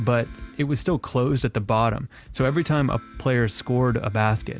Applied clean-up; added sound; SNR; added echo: none; none; none; none.